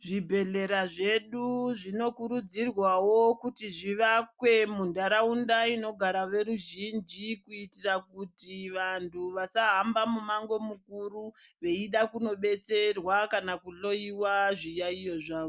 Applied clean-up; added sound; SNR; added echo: none; none; none; none.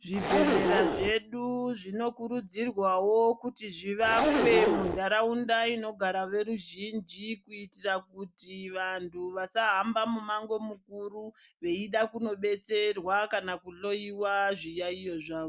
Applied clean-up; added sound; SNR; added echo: none; Zipper (clothing); -3 dB; none.